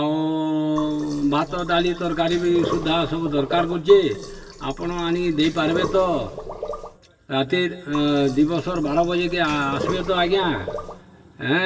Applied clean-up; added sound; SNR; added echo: none; Sink (filling or washing); 11 dB; reverberation time 2.3 s.